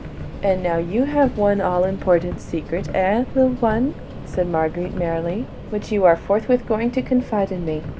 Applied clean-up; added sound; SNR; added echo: none; Subway, metro, underground; 11 dB; none.